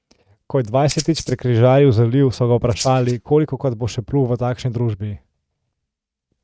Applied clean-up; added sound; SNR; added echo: neural mask model RNNoise.